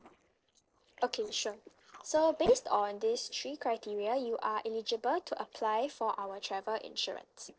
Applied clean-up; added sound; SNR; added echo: neural separator model SepFormer DNS4.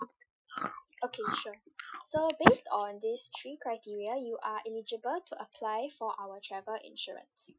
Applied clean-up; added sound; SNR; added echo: classical method Wiener filter.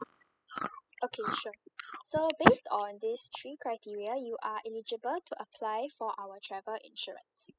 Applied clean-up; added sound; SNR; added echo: classical method spectral subtraction.